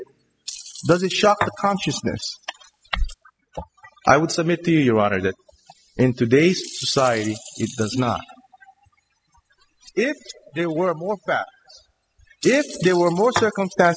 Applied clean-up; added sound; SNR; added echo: classical method spectral subtraction.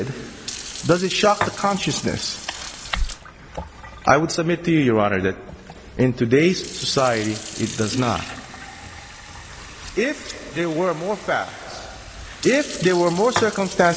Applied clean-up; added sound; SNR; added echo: none; Fill (with liquid) / Sink (filling or washing); 13 dB; none.